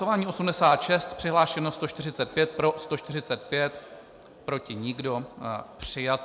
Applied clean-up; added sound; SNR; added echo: none; none; none; none.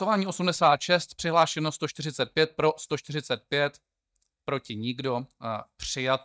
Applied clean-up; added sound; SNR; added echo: neural mask model DeepFilterNet 3.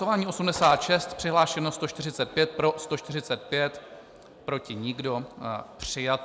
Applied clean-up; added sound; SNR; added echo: none; Mechanisms; 17 dB; none.